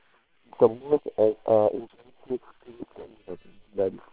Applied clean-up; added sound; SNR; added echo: neural separator model SepFormer WHAM!.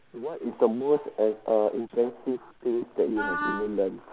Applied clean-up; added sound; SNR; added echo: none; Wind instrument, woodwind instrument; 5 dB; none.